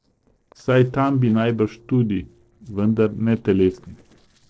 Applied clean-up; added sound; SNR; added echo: neural separator model SepFormer DNS4.